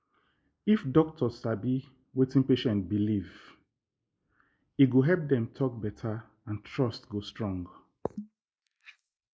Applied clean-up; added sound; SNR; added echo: neural mask model Resemble Enhance denoiser.